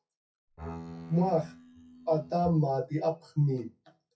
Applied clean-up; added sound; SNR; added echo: classical method WPE with log-MMSE.